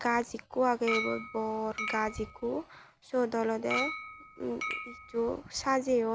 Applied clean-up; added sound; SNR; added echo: none; Chink, clink; 7 dB; none.